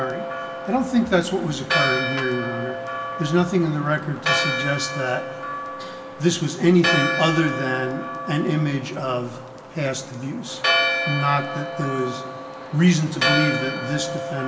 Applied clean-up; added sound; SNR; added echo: none; Church bell; 3 dB; reverberation time 1.5 s.